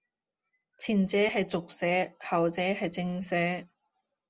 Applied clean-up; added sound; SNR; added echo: none; none; none; none.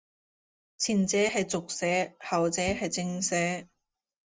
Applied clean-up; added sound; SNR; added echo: neural mask model DeepFilterNet 3.